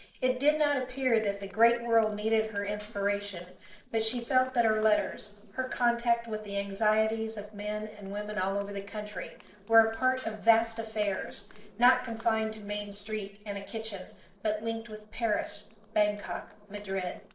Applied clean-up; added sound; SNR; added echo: neural separator model SepFormer DNS4.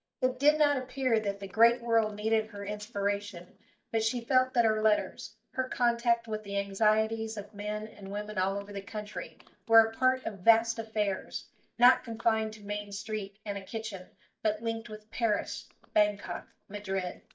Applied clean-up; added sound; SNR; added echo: neural mask model DeepFilterNet 3.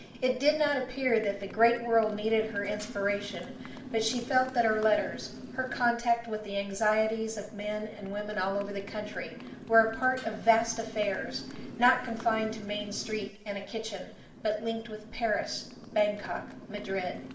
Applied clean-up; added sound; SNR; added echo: none; Motorcycle; 14 dB; reverberation time 0.8 s.